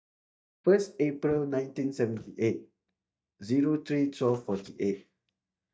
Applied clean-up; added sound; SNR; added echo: neural mask model DeepFilterNet 3.